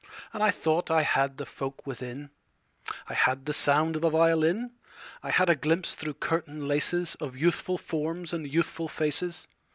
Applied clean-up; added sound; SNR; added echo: none; none; none; none.